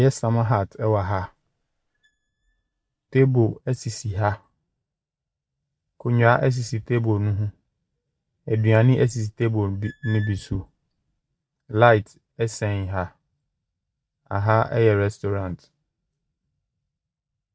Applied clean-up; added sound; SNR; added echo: neural mask model RNNoise.